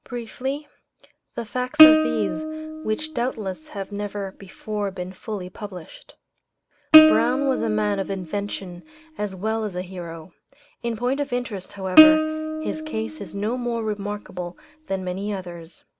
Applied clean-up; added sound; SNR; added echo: none; Plucked string instrument; -4 dB; none.